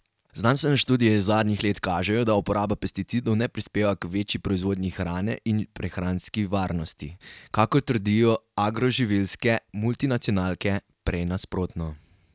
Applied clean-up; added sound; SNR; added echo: none; none; none; none.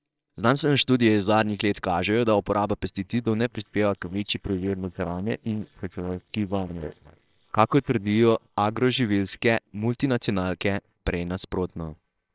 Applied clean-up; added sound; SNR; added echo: neural separator model SepFormer WHAMR!.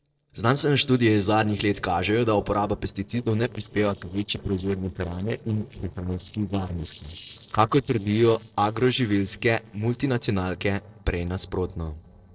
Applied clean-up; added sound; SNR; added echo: neural separator model SepFormer DNS4.